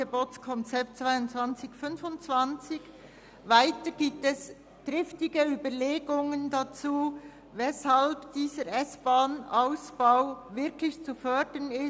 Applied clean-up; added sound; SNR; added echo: none; none; none; none.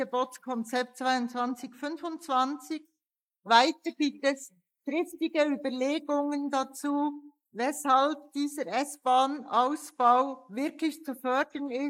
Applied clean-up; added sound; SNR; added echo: neural mask model Resemble Enhance denoiser.